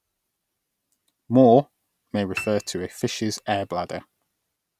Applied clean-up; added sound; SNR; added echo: none; Piano; 15 dB; none.